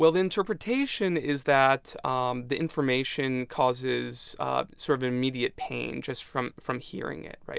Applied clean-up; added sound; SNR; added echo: none; none; none; none.